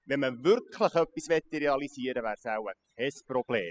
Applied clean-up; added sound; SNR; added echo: classical method spectral subtraction.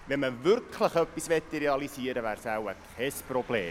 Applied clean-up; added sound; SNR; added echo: none; Applause + Vehicle; 20 dB; none.